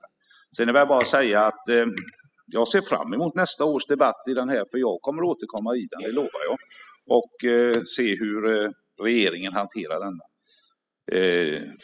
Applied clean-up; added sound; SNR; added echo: classical method spectral subtraction.